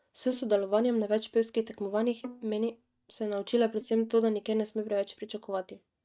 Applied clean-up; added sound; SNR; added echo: neural mask model DeepFilterNet 3.